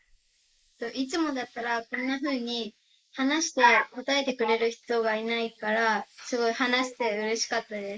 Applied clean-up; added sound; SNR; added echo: neural mask model Resemble Enhance denoiser.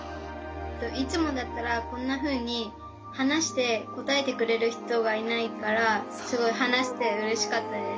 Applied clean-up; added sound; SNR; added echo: none; none; none; none.